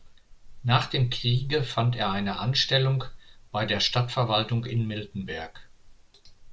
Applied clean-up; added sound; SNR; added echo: none; none; none; none.